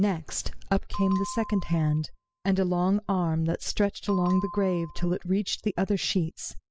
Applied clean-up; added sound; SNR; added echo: classical method spectral subtraction.